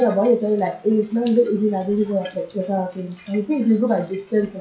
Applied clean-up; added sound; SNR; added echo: classical method WPE with log-MMSE.